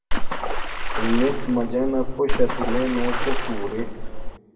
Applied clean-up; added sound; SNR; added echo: none; Water / Splash, splatter; -4 dB; reverberation time 1.6 s.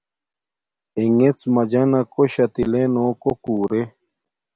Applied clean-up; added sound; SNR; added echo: none; none; none; none.